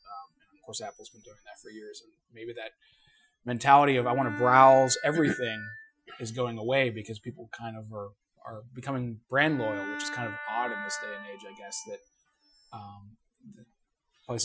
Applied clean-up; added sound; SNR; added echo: classical method Wiener filter.